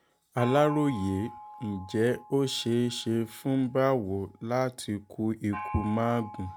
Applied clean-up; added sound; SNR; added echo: none; Gong; 15 dB; none.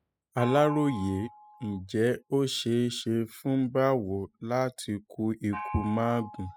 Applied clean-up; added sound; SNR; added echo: classical method spectral subtraction.